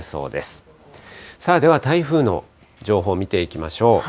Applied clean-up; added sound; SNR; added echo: none; none; none; none.